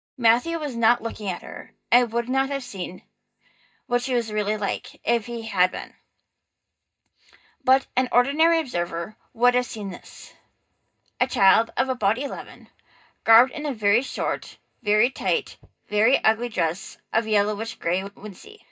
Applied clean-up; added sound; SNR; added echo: neural mask model DeepFilterNet 3.